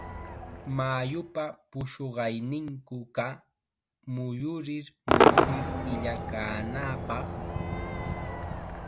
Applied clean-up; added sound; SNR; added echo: none; Crowd / Cheering / Fireworks; -4 dB; none.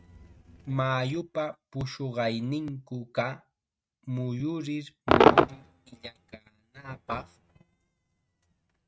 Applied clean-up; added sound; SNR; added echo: neural mask model RNNoise.